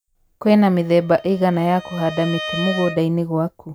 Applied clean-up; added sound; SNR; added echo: none; Bowed string instrument; 14 dB; none.